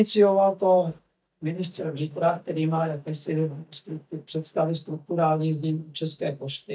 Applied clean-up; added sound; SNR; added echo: neural mask model DeepFilterNet 3.